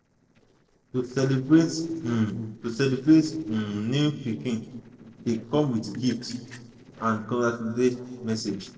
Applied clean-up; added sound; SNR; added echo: neural separator model SepFormer DNS4.